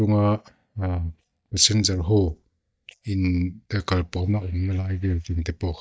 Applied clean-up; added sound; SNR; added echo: neural mask model DeepFilterNet 3.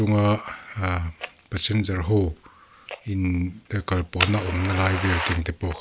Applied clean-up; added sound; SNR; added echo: none; Fire; 10 dB; none.